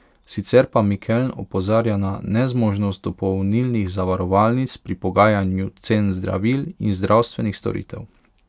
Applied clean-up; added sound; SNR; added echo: none; none; none; none.